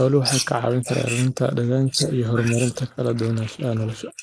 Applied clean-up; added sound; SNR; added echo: neural mask model Resemble Enhance denoiser.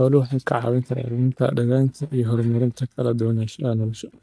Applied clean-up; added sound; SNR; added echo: neural mask model DeepFilterNet 3.